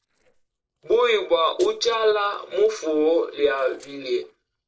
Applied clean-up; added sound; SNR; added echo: neural separator model SepFormer DNS4.